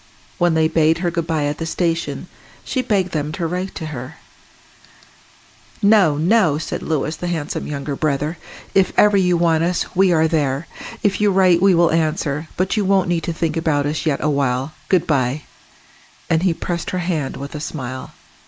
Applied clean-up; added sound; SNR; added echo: neural mask model Resemble Enhance denoiser.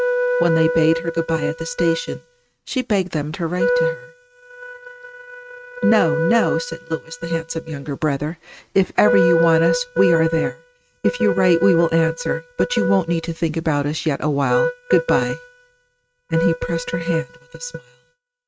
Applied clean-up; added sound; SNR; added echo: neural mask model RNNoise.